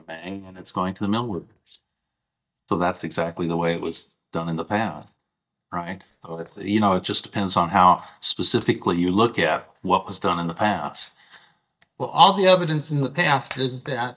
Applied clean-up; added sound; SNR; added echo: neural mask model DeepFilterNet 3.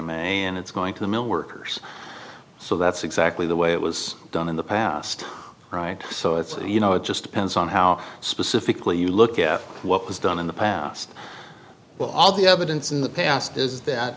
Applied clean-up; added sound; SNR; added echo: none; none; none; none.